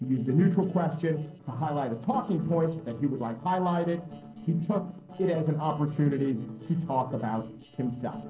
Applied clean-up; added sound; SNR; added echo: neural separator model SepFormer DNS4.